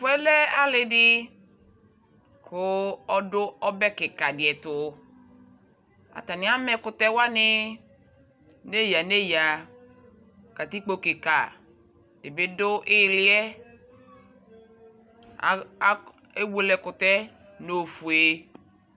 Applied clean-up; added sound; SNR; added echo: none; none; none; none.